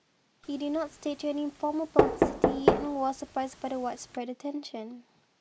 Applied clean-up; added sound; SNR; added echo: none; Knock; -4 dB; none.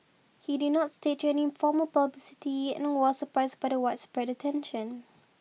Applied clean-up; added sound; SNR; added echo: none; none; none; none.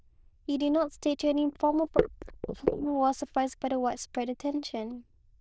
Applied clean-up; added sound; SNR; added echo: neural diffusion model UNIVERSE++.